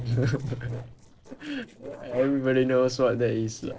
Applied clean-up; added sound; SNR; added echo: neural separator model SepFormer DNS4.